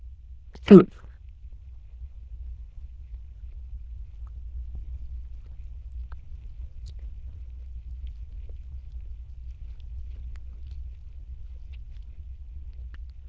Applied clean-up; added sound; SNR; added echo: neural diffusion model UNIVERSE++.